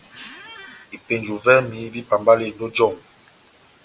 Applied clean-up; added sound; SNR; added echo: none; Squeak; 20 dB; none.